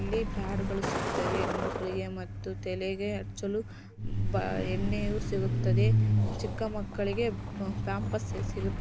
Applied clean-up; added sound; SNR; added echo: none; Truck; -4 dB; none.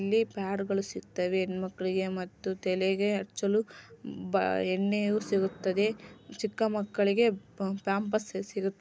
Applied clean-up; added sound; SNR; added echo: none; none; none; none.